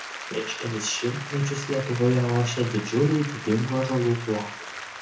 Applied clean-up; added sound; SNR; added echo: none; Applause; 11 dB; reverberation time 0.5 s.